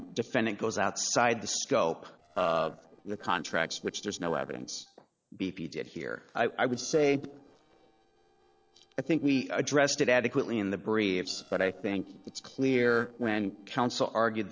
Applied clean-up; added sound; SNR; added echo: neural separator model SepFormer DNS4.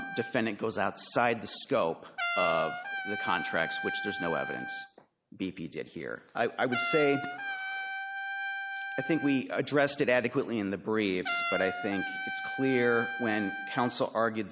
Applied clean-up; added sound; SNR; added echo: none; Trumpet; 6 dB; none.